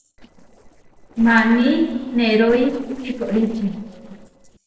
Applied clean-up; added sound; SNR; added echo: neural separator model SepFormer DNS4.